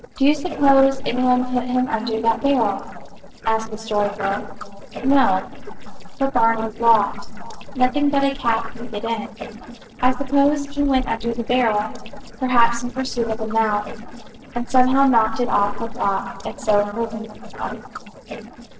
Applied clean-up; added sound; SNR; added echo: neural separator model SepFormer DNS4.